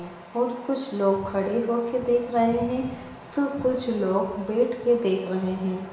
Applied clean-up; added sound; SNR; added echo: none; none; none; reverberation time 0.9 s.